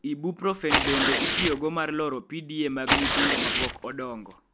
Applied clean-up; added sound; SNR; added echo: none; Tearing; -4 dB; none.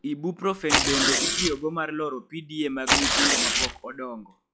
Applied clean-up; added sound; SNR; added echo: classical method log-MMSE.